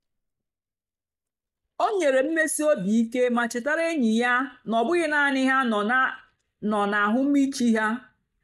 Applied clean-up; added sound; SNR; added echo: neural mask model DeepFilterNet 3.